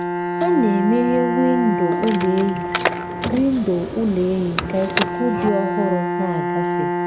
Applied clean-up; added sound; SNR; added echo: none; Bowed string instrument + Car; 2 dB; none.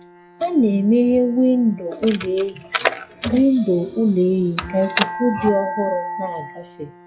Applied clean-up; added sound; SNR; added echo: classical method log-MMSE.